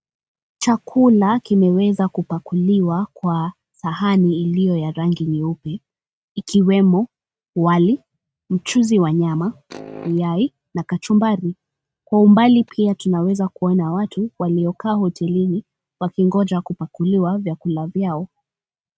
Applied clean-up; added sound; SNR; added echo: neural mask model RNNoise.